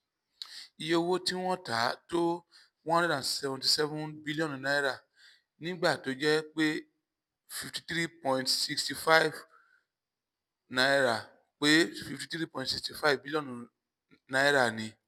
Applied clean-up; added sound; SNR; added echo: none; none; none; none.